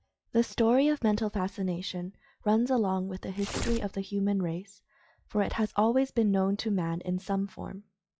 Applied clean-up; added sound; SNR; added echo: classical method log-MMSE.